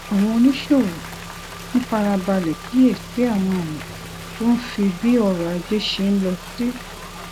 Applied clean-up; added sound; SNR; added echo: none; Engine / Car + Applause / Cheering; 14 dB; none.